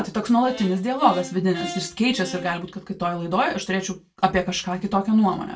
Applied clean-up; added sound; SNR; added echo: none; Brass instrument; 15 dB; reverberation time 0.2 s.